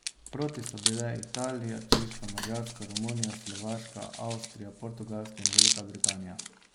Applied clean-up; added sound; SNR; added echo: none; Thump, thud + Hands; -4 dB; none.